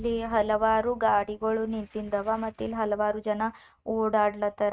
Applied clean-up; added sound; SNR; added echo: neural mask model RNNoise.